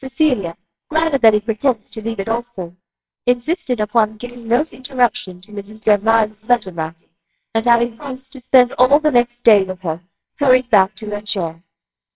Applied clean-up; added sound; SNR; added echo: neural separator model SepFormer WHAMR!.